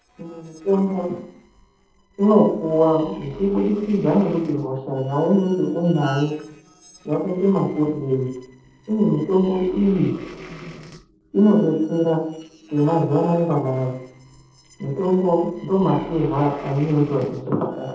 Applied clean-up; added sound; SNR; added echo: neural separator model SepFormer DNS4.